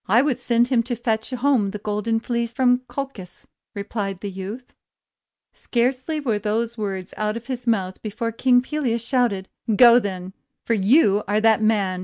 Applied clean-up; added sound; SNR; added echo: none; none; none; none.